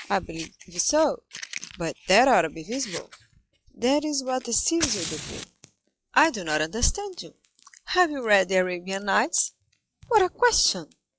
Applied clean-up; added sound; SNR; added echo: classical method log-MMSE.